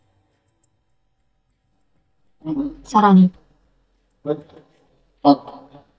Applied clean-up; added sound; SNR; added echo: neural mask model DeepFilterNet 3.